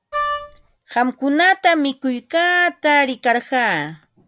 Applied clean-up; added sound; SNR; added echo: none; Wind instrument, woodwind instrument; 6 dB; none.